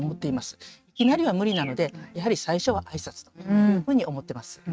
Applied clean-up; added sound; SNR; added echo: neural mask model RNNoise.